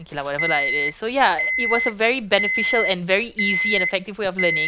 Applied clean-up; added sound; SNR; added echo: none; Alarm; 2 dB; none.